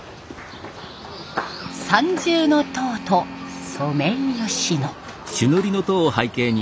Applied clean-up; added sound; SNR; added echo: none; Organ; 13 dB; none.